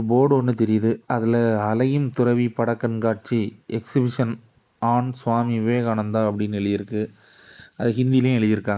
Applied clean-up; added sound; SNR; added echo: neural mask model Resemble Enhance denoiser.